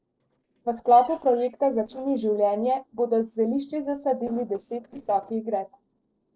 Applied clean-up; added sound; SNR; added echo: neural separator model SepFormer DNS4.